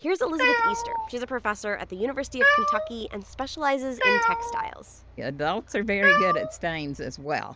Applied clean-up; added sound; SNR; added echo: none; Cat; -3 dB; none.